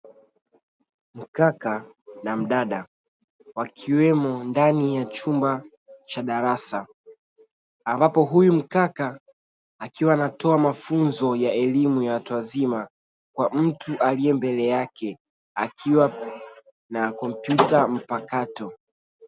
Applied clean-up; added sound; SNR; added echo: none; none; none; none.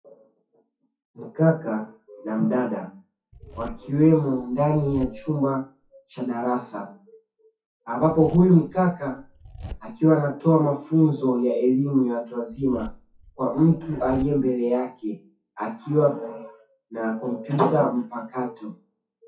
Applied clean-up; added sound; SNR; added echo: classical method WPE with log-MMSE.